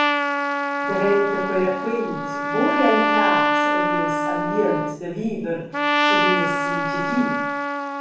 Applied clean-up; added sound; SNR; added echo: none; Trumpet; -3 dB; reverberation time 0.3 s.